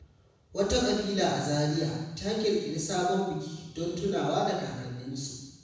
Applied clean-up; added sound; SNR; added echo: none; none; none; reverberation time 1.1 s.